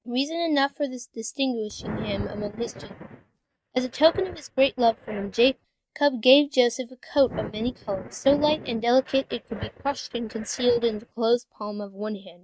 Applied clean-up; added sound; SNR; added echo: neural mask model RNNoise.